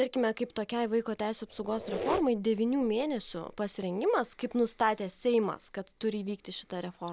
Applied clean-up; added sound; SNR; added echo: none; Squeak; 11 dB; none.